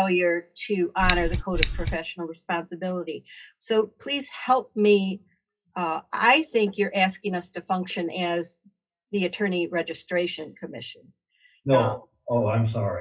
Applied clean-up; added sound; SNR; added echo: classical method WPE with log-MMSE.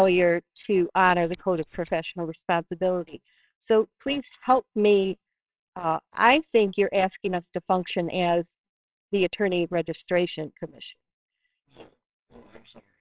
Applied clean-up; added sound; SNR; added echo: neural separator model SepFormer WHAMR!.